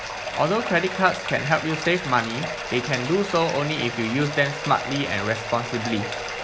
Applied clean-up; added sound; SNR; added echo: none; Bathtub (filling or washing); 6 dB; none.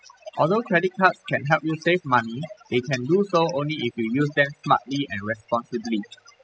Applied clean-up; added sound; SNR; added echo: classical method spectral subtraction.